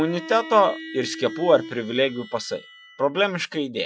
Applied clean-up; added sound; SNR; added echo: classical method Wiener filter.